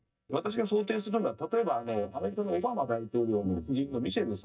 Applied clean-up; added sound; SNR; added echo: neural mask model DeepFilterNet 3.